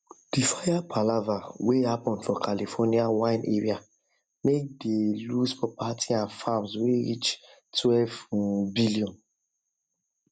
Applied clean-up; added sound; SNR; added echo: none; none; none; none.